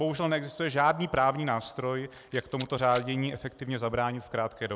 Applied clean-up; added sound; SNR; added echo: none; Rattle; 14 dB; none.